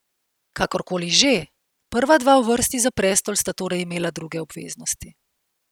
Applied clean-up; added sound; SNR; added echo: none; none; none; none.